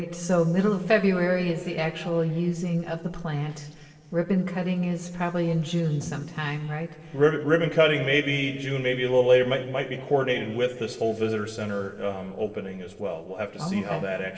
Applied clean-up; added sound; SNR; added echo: neural separator model SepFormer DNS4.